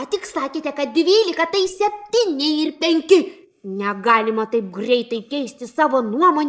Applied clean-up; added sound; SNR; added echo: neural mask model Resemble Enhance denoiser.